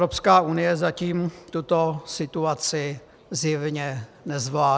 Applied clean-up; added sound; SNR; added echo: none; none; none; none.